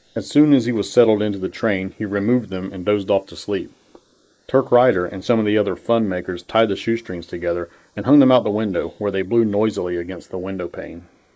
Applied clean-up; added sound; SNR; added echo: neural mask model Resemble Enhance denoiser.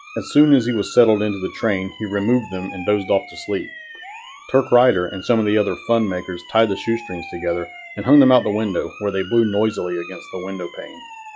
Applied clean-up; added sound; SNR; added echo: classical method log-MMSE.